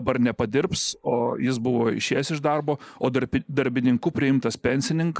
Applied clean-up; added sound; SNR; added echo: neural mask model Resemble Enhance denoiser.